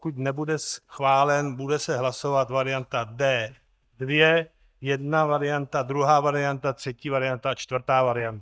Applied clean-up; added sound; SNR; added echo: neural mask model DeepFilterNet 3.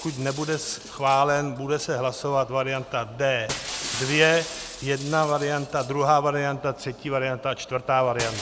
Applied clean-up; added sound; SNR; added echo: none; Shatter; 14 dB; none.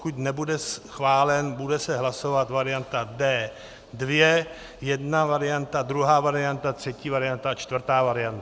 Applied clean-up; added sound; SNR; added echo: none; none; none; none.